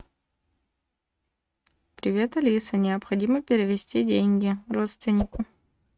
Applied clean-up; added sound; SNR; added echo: neural mask model RNNoise.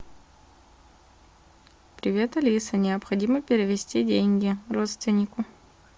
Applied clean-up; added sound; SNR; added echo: none; none; none; none.